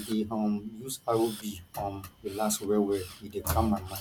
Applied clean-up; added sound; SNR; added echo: none; Camera; 20 dB; none.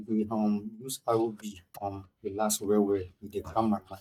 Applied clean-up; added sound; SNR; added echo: neural mask model DeepFilterNet 3.